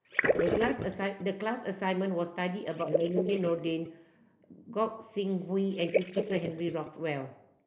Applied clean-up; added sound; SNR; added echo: neural mask model Resemble Enhance denoiser.